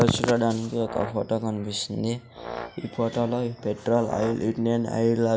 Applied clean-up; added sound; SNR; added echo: none; Brass instrument; 15 dB; none.